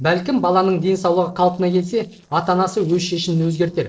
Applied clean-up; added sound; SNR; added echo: neural separator model SepFormer DNS4.